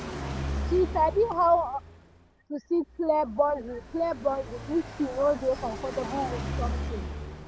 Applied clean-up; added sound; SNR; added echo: none; Car passing by; 8 dB; none.